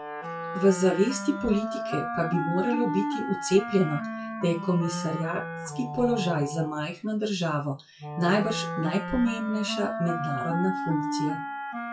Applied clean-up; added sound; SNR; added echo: classical method WPE with log-MMSE.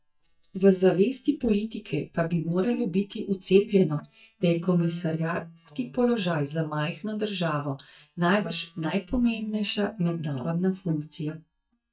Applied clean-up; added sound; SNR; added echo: neural mask model DeepFilterNet 3.